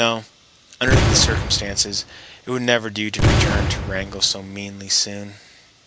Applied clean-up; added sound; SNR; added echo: none; Boom; -3 dB; none.